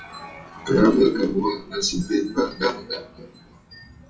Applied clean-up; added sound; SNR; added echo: classical method WPE with log-MMSE.